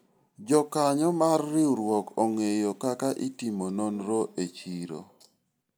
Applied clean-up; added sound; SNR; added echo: none; none; none; none.